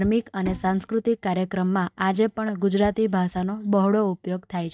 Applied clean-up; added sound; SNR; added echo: neural mask model RNNoise.